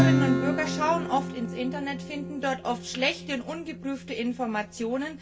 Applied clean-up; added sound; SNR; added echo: none; Acoustic guitar / Strum; 0 dB; reverberation time 0.2 s.